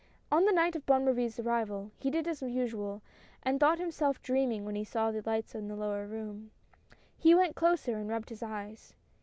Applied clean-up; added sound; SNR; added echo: none; none; none; none.